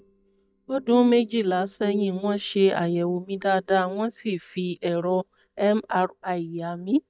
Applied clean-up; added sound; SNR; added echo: neural mask model DeepFilterNet 3.